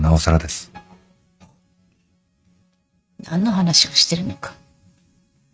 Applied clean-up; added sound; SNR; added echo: neural mask model RNNoise.